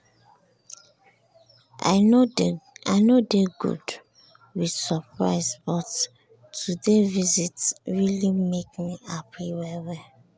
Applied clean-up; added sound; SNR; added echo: none; none; none; none.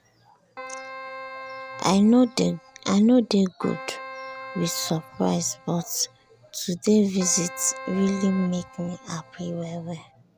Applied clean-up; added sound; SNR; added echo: none; Keyboard (musical); 15 dB; none.